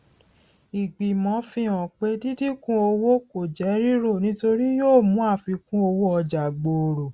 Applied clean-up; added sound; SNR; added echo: none; none; none; none.